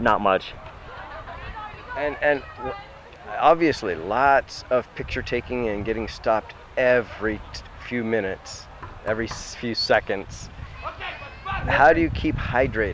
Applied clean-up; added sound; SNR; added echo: none; Knock; 20 dB; none.